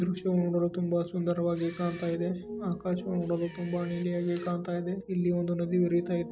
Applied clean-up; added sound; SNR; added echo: none; Camera + Piano; 15 dB; none.